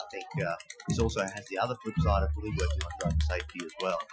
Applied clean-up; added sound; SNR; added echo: classical method Wiener filter.